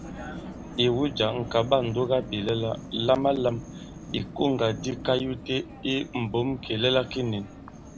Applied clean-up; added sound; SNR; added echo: none; Vehicle; 13 dB; none.